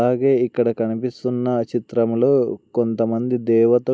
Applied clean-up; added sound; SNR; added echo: none; none; none; none.